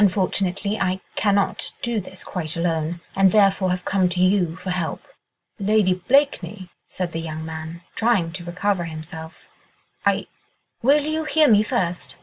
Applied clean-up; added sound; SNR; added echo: none; none; none; none.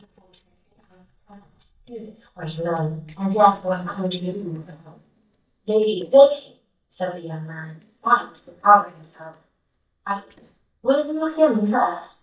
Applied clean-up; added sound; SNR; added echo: neural mask model DeepFilterNet 3.